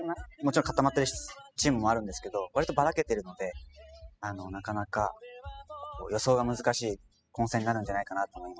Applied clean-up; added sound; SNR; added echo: classical method spectral subtraction.